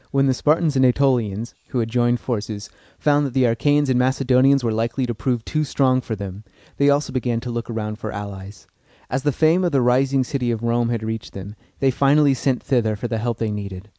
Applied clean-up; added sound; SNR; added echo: none; none; none; none.